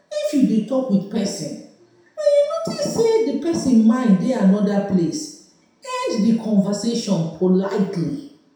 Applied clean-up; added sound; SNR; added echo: none; none; none; reverberation time 0.7 s.